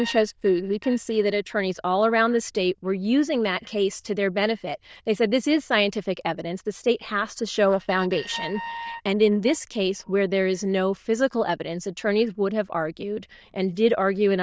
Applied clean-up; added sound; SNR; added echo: neural diffusion model UNIVERSE++.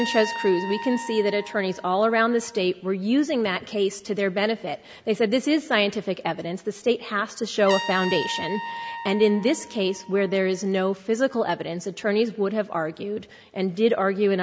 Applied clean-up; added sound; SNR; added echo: none; Trumpet; 14 dB; none.